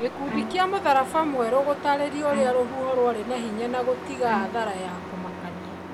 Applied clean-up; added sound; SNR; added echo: none; Truck + Bowed string instrument; 9 dB; none.